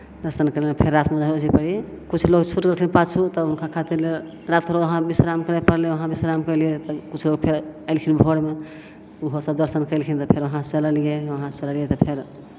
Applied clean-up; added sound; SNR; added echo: none; none; none; none.